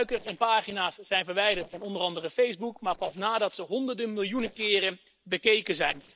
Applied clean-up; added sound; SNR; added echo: neural separator model SepFormer DNS4.